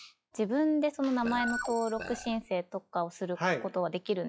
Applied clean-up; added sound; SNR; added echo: classical method log-MMSE.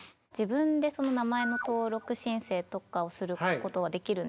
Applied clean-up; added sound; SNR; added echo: none; none; none; none.